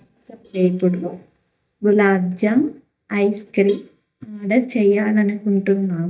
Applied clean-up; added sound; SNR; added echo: neural mask model DeepFilterNet 3.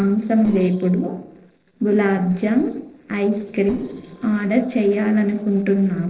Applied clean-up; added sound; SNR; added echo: neural separator model SepFormer DNS4.